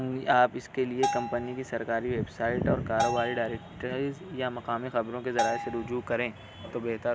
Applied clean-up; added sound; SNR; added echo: none; Bell; 6 dB; none.